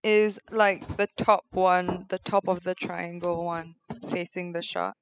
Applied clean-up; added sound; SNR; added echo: classical method spectral subtraction.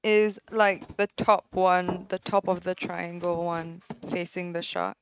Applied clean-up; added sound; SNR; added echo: neural mask model RNNoise.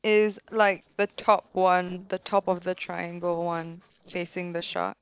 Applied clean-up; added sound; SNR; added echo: neural separator model SepFormer DNS4.